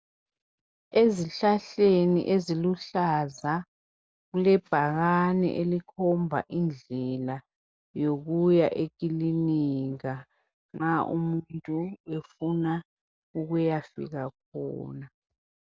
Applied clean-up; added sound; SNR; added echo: none; none; none; none.